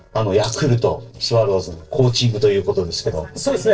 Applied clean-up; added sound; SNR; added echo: neural separator model SepFormer DNS4.